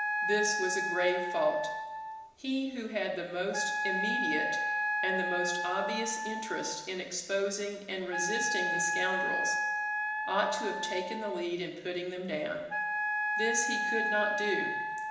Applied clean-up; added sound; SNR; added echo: none; Wind instrument, woodwind instrument; -1 dB; reverberation time 1.0 s.